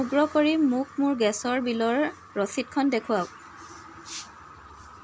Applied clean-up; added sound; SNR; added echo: none; none; none; none.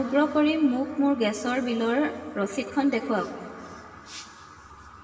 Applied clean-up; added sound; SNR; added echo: none; none; none; reverberation time 2.7 s.